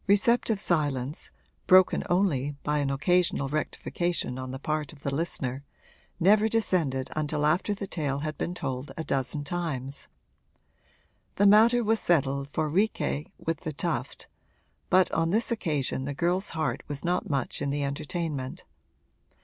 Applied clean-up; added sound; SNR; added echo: none; none; none; none.